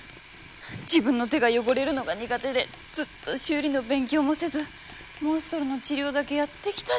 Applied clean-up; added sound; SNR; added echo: none; none; none; none.